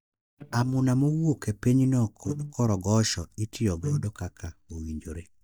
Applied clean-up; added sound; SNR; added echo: neural mask model DeepFilterNet 3.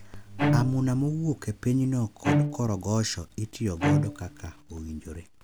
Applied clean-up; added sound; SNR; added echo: none; Bowed string instrument; 1 dB; none.